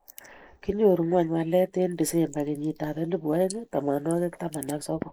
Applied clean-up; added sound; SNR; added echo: neural mask model Resemble Enhance denoiser.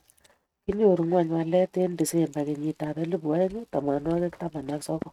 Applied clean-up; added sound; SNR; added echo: neural mask model RNNoise.